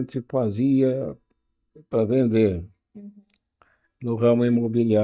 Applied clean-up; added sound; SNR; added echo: neural mask model DeepFilterNet 3.